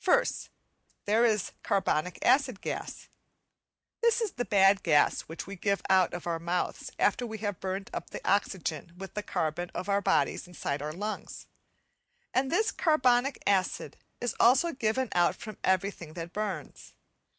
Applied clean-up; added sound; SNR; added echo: none; none; none; none.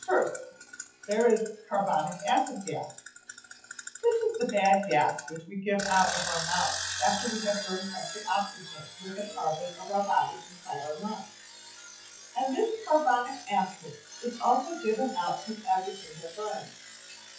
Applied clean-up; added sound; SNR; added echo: classical method WPE with log-MMSE.